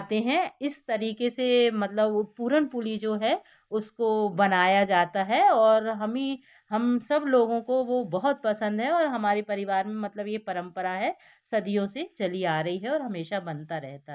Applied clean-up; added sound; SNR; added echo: neural mask model Resemble Enhance denoiser.